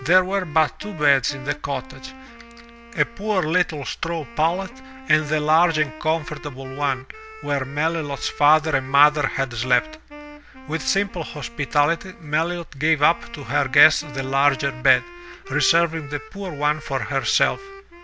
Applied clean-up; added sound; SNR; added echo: none; Wind instrument, woodwind instrument; 18 dB; none.